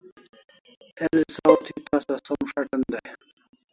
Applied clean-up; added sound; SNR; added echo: neural mask model RNNoise.